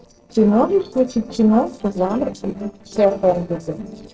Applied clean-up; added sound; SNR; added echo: neural separator model SepFormer DNS4.